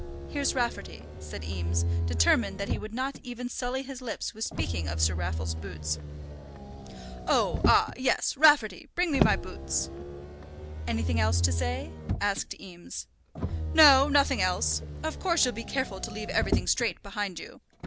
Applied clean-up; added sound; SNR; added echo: none; Motor vehicle (road); 3 dB; none.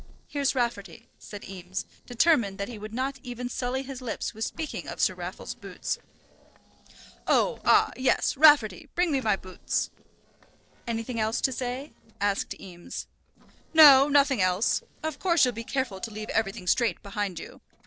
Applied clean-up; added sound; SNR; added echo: neural separator model SepFormer DNS4.